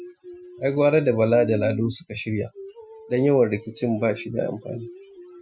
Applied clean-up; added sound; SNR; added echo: classical method Wiener filter.